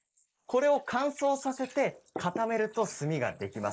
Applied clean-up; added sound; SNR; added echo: neural mask model Resemble Enhance denoiser.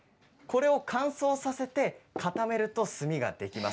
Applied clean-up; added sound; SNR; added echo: none; none; none; none.